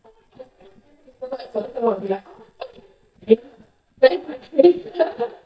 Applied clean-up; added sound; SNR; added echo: neural mask model DeepFilterNet 3.